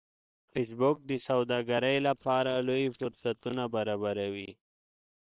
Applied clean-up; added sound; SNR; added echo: neural separator model SepFormer WHAM!.